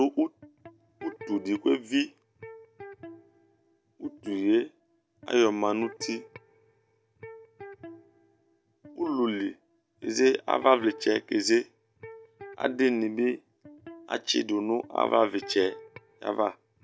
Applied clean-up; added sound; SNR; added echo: none; Electric guitar; 19 dB; none.